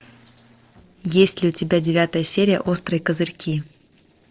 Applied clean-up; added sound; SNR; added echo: neural separator model SepFormer DNS4.